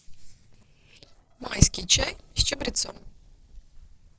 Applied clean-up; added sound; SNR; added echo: neural separator model SepFormer DNS4.